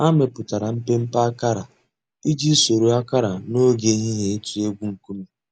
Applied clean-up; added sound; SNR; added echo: none; none; none; none.